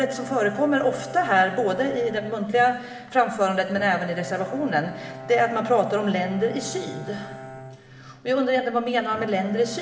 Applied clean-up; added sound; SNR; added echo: none; Bowed string instrument; 15 dB; reverberation time 2.5 s.